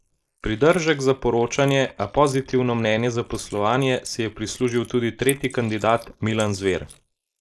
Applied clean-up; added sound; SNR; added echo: neural mask model Resemble Enhance denoiser.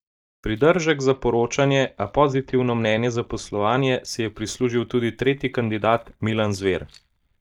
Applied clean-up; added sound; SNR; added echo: neural mask model DeepFilterNet 3.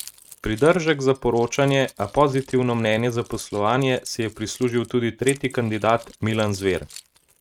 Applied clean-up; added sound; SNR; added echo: neural mask model RNNoise.